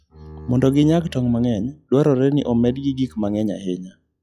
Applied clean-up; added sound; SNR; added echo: classical method log-MMSE.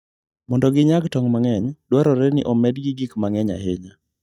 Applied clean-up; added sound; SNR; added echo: neural mask model DeepFilterNet 3.